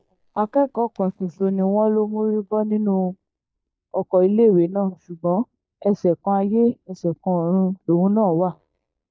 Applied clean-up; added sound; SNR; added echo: neural mask model DeepFilterNet 3.